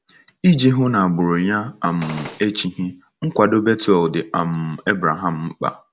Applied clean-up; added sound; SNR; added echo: none; Gunshot, gunfire; 13 dB; none.